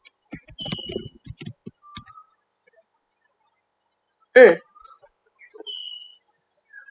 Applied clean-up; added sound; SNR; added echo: classical method spectral subtraction.